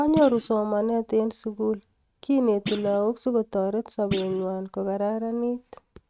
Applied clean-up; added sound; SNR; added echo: neural mask model RNNoise.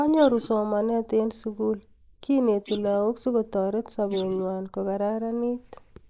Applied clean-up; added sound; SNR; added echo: neural mask model Resemble Enhance denoiser.